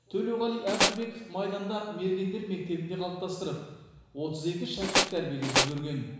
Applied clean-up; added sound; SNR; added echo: none; Tools; -5 dB; reverberation time 1.0 s.